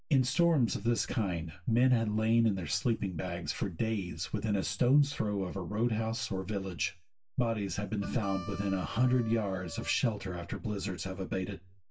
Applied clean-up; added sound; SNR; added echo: none; Harmonica; 17 dB; reverberation time 0.2 s.